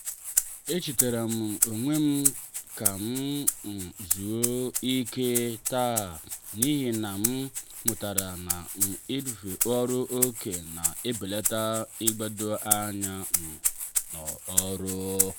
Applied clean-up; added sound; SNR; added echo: none; Rattle (instrument); 0 dB; none.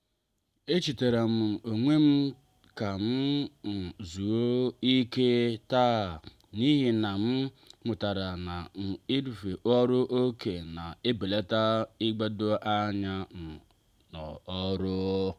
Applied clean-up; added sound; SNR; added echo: none; none; none; none.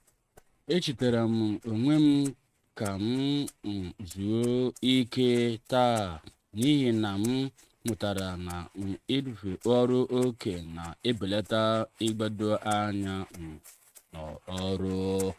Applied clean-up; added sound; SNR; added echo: neural mask model RNNoise.